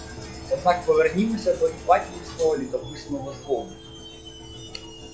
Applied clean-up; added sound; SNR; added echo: classical method log-MMSE.